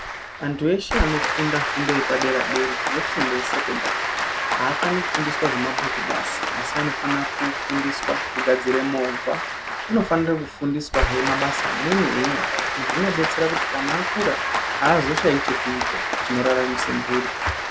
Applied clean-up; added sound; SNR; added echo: none; Applause; 0 dB; none.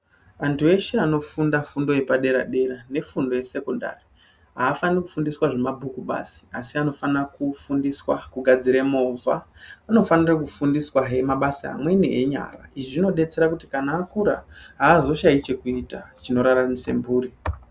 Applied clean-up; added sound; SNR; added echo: none; none; none; none.